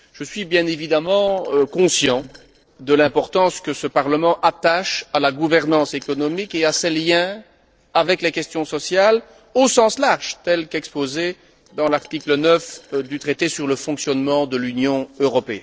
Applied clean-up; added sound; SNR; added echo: neural separator model SepFormer DNS4.